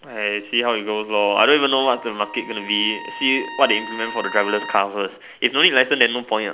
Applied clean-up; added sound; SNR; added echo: none; Trumpet; 14 dB; none.